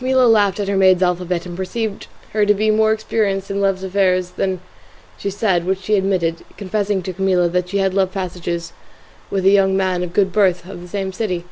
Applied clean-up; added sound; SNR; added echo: none; none; none; none.